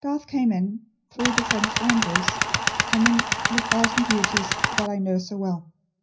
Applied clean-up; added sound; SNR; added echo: none; Tools; -2 dB; reverberation time 0.4 s.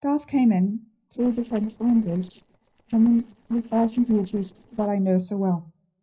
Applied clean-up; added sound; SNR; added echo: neural separator model SepFormer DNS4.